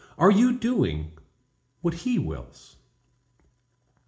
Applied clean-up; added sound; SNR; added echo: none; none; none; reverberation time 0.4 s.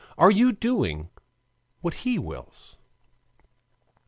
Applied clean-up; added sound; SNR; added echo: none; none; none; none.